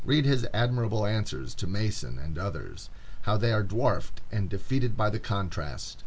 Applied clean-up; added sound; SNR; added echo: none; none; none; none.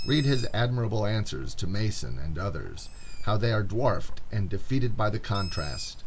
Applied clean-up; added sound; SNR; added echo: none; Bird; 18 dB; none.